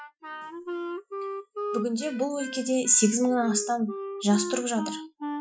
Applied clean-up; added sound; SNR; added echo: classical method Wiener filter.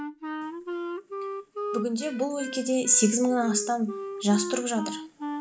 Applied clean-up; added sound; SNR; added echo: none; Wind instrument, woodwind instrument; 8 dB; none.